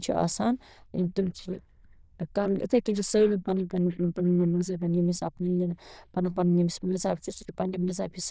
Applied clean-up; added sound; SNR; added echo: neural diffusion model UNIVERSE++.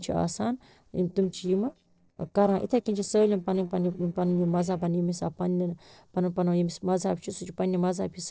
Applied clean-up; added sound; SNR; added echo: neural separator model SepFormer DNS4.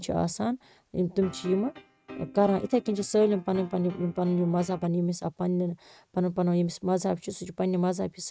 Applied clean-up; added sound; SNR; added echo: neural mask model RNNoise.